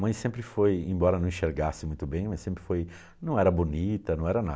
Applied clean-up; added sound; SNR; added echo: none; none; none; none.